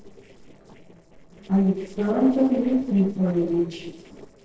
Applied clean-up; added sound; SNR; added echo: neural separator model SepFormer DNS4.